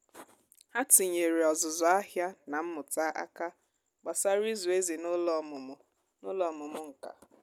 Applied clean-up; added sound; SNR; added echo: none; none; none; none.